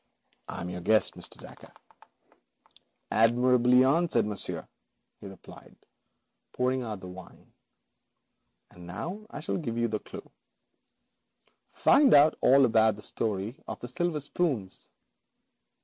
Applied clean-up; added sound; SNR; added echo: none; none; none; none.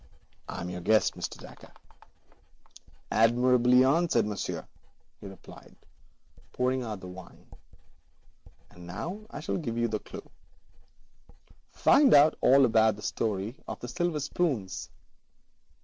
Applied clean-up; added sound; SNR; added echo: none; Writing; 18 dB; none.